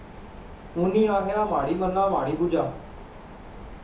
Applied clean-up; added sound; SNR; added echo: none; Mechanisms; 15 dB; reverberation time 0.6 s.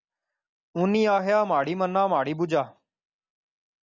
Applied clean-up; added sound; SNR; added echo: none; none; none; none.